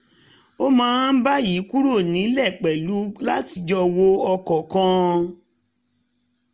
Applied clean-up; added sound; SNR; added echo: none; none; none; none.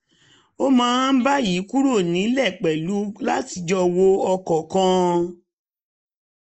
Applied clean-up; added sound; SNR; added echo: neural mask model Resemble Enhance denoiser.